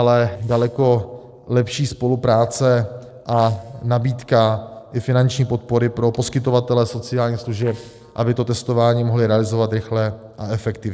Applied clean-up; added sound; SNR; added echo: neural separator model SepFormer DNS4.